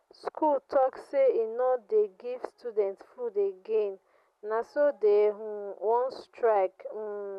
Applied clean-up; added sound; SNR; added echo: none; none; none; none.